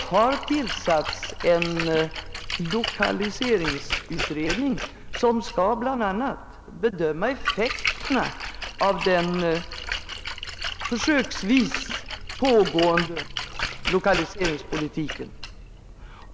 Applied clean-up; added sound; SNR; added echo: none; Splash, splatter; 6 dB; none.